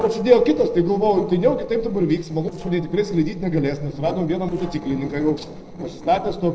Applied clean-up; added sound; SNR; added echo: neural separator model SepFormer DNS4.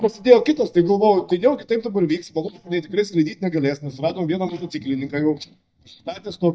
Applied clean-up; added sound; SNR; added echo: neural mask model DeepFilterNet 3.